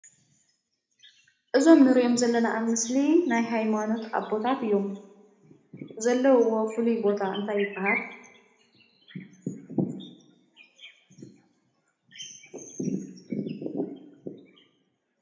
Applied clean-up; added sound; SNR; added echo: none; none; none; reverberation time 0.7 s.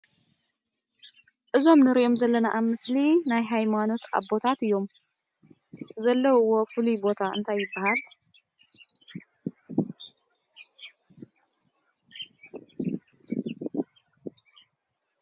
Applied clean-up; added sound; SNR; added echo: none; none; none; none.